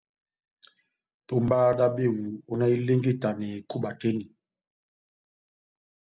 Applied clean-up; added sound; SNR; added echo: none; none; none; none.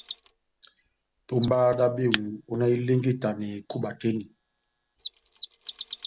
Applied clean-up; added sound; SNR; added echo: none; Mechanisms; 14 dB; none.